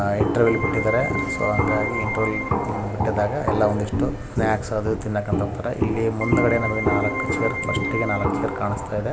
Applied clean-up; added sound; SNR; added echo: none; Walk, footsteps + Keyboard (musical); 1 dB; none.